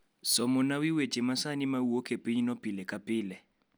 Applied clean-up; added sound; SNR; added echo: none; none; none; none.